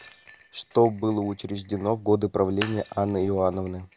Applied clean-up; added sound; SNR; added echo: none; Shatter; 19 dB; none.